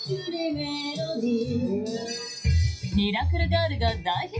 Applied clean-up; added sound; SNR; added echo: classical method WPE with log-MMSE.